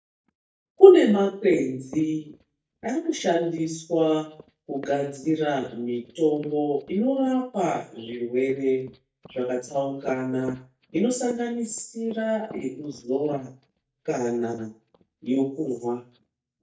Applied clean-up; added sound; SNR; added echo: neural mask model DeepFilterNet 3.